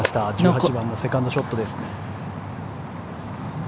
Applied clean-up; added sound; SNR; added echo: none; none; none; none.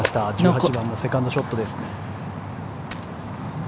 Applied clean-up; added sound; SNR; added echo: none; Coin (dropping); 15 dB; none.